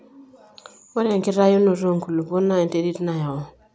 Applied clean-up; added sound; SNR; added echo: none; none; none; none.